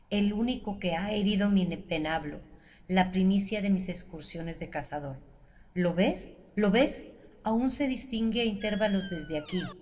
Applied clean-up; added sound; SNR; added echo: none; Squeak; 15 dB; reverberation time 1.0 s.